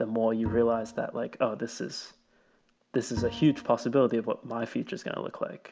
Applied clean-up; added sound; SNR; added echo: none; Bowed string instrument; 14 dB; none.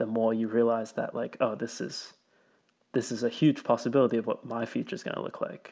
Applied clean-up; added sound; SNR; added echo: none; none; none; none.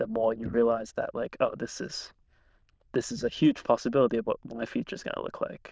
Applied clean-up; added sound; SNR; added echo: neural diffusion model UNIVERSE++.